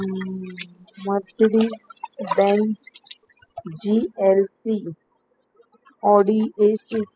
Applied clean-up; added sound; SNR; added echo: classical method spectral subtraction.